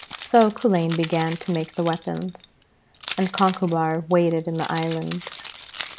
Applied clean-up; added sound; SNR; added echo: none; Keys jangling; 11 dB; none.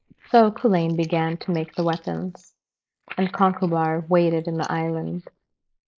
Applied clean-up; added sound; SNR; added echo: neural mask model Resemble Enhance denoiser.